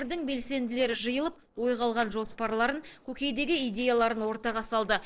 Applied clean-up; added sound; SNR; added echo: neural separator model SepFormer DNS4.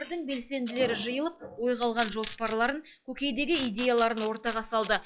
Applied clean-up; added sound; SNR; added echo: classical method log-MMSE.